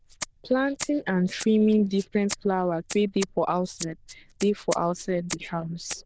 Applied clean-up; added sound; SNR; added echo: neural diffusion model UNIVERSE++.